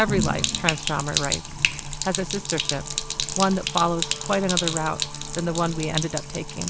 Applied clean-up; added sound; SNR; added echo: none; Sink (filling or washing); 1 dB; none.